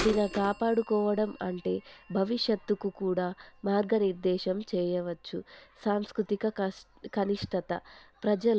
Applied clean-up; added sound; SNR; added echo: none; Bird vocalization, bird call, bird song / Telephone; 17 dB; none.